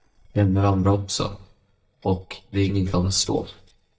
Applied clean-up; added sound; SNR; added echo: neural mask model DeepFilterNet 3.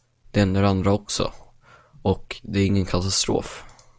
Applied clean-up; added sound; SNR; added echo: none; none; none; none.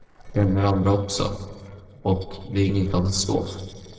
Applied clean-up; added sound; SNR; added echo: neural separator model SepFormer DNS4.